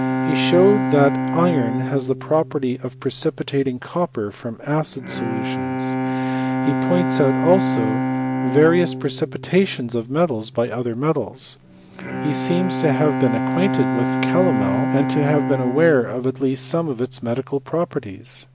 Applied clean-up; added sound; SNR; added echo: none; Bowed string instrument; 3 dB; none.